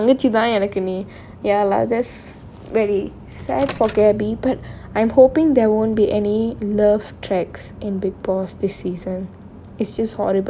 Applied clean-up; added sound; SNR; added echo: none; Microwave oven; 17 dB; none.